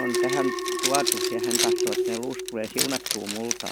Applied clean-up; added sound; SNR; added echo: none; Alarm + Zipper (clothing); -5 dB; none.